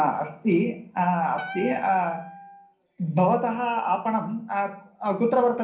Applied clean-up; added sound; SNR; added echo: none; Wind instrument, woodwind instrument; 14 dB; reverberation time 0.6 s.